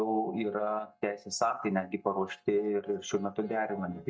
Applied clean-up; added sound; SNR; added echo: neural mask model DeepFilterNet 3.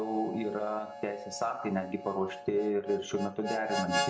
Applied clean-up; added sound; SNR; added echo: none; Harmonica; 6 dB; reverberation time 0.8 s.